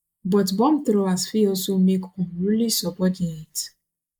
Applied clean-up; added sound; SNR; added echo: neural mask model Resemble Enhance denoiser.